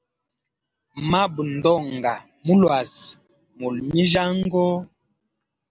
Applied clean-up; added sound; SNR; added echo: none; none; none; none.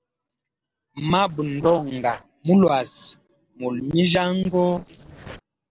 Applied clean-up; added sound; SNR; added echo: neural separator model SepFormer DNS4.